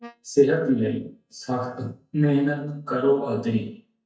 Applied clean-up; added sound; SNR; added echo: neural mask model DeepFilterNet 3.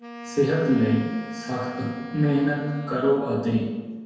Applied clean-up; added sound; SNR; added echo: none; Wind instrument, woodwind instrument; 15 dB; reverberation time 1.2 s.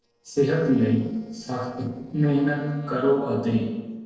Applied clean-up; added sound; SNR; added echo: neural separator model SepFormer DNS4.